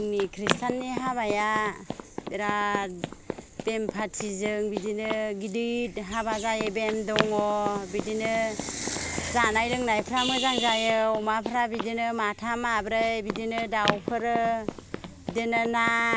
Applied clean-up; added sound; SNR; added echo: none; Run; 8 dB; none.